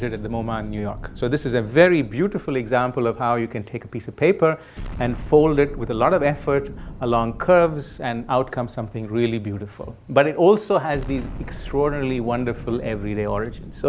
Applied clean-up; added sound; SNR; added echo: none; Explosion; 14 dB; none.